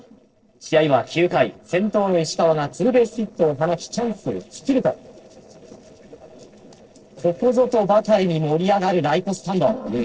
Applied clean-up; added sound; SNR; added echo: neural separator model SepFormer DNS4.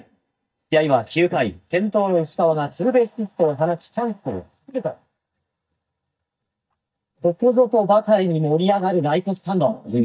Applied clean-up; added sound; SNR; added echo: neural mask model DeepFilterNet 3.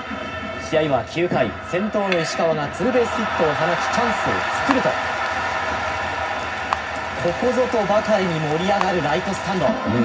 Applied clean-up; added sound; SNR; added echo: none; Camera; 13 dB; reverberation time 0.4 s.